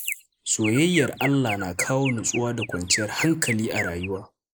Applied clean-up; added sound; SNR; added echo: neural mask model Resemble Enhance denoiser.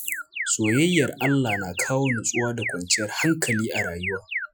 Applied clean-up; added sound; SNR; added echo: classical method Wiener filter.